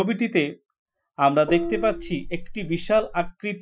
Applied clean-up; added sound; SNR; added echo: classical method Wiener filter.